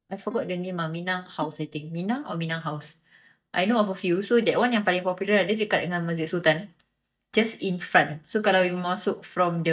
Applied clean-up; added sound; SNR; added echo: neural mask model DeepFilterNet 3.